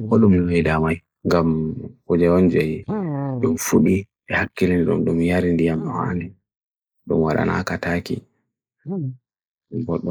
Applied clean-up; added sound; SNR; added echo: neural mask model Resemble Enhance denoiser.